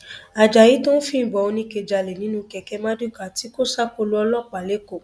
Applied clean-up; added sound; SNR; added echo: none; none; none; none.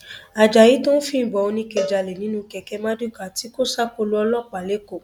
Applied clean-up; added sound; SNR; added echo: none; Cowbell; 12 dB; none.